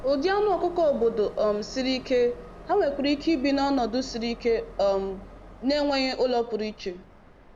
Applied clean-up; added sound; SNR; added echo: none; Train; 18 dB; none.